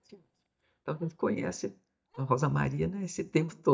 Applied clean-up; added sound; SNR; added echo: neural mask model DeepFilterNet 3.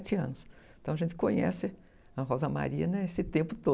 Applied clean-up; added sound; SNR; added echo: none; none; none; none.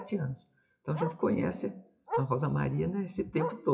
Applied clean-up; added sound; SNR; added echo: classical method WPE with log-MMSE.